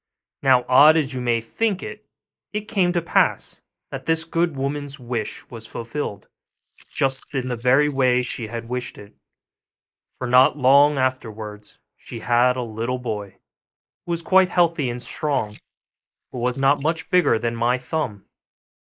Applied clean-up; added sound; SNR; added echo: neural mask model Resemble Enhance denoiser.